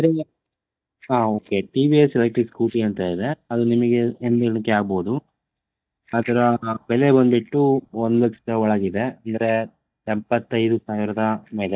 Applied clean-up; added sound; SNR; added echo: neural mask model DeepFilterNet 3.